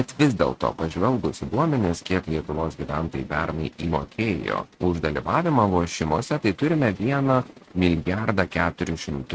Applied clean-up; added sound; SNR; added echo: neural mask model RNNoise.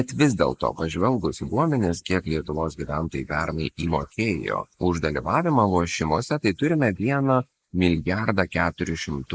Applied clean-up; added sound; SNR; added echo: neural mask model Resemble Enhance denoiser.